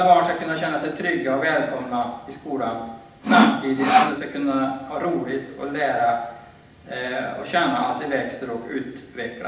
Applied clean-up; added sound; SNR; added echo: none; Sawing; -5 dB; reverberation time 0.8 s.